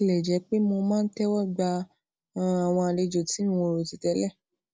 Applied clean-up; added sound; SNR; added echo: none; none; none; none.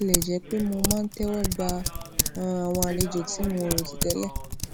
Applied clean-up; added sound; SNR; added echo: none; Typing; 1 dB; none.